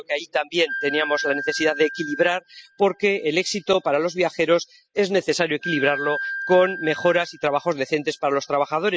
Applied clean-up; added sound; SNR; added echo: classical method spectral subtraction.